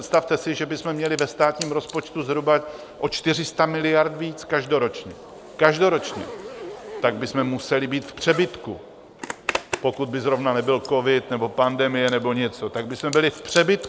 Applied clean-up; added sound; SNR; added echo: none; Zipper (clothing); 16 dB; none.